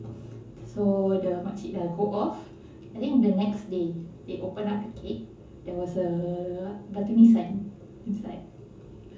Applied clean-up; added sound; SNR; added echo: none; none; none; reverberation time 0.8 s.